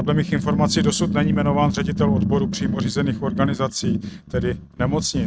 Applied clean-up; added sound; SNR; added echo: neural mask model RNNoise.